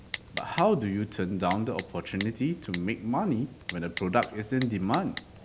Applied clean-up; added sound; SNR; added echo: none; Typing; 13 dB; none.